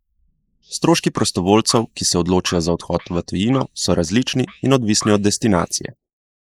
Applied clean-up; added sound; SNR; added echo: neural mask model Resemble Enhance denoiser.